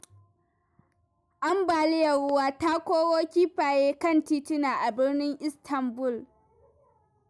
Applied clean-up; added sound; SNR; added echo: none; none; none; none.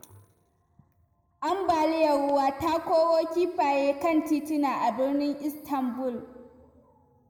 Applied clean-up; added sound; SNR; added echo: none; none; none; reverberation time 1.2 s.